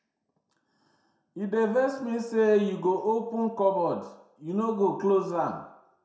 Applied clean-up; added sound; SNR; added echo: none; none; none; reverberation time 0.6 s.